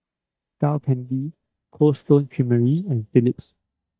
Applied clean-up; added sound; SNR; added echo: neural mask model DeepFilterNet 3.